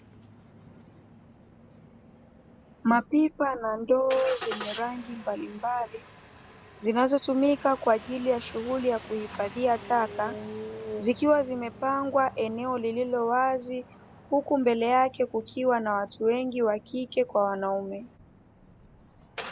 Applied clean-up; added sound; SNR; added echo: none; Engine starting; 16 dB; none.